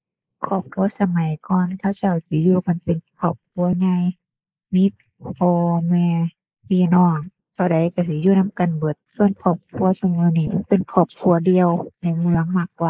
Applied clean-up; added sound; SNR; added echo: neural mask model Resemble Enhance denoiser.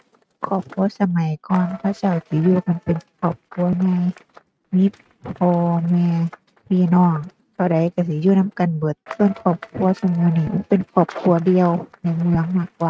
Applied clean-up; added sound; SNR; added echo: neural mask model RNNoise.